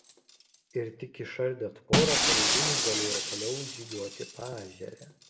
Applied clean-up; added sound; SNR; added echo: none; Shatter; -4 dB; reverberation time 0.6 s.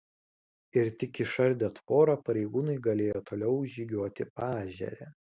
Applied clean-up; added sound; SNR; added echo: none; none; none; none.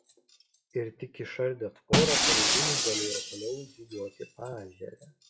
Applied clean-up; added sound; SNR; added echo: classical method WPE with log-MMSE.